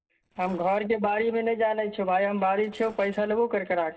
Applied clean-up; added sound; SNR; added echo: neural separator model SepFormer DNS4.